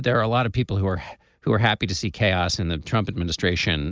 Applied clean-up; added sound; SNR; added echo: none; none; none; none.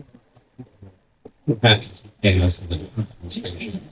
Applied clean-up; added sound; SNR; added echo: neural mask model DeepFilterNet 3.